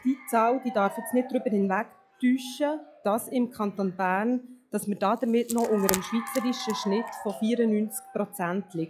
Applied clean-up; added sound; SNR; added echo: classical method log-MMSE.